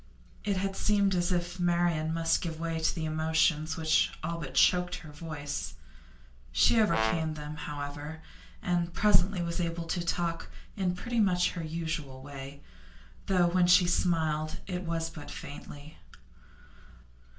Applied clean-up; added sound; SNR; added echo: none; Brass instrument; 6 dB; reverberation time 0.3 s.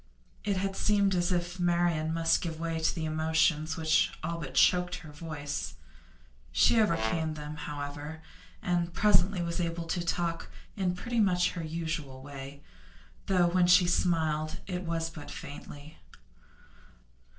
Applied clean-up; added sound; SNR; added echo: neural separator model SepFormer DNS4.